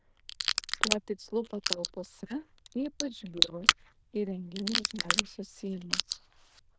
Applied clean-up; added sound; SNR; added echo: neural diffusion model UNIVERSE++.